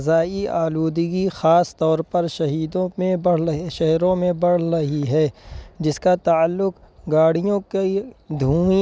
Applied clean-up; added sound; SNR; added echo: none; none; none; none.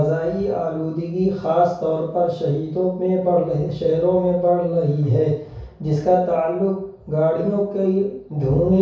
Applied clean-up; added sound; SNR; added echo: none; none; none; reverberation time 0.6 s.